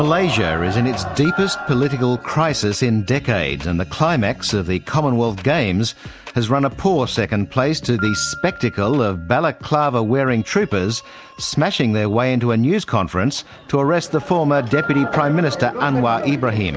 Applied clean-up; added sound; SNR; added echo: none; Piano; 18 dB; none.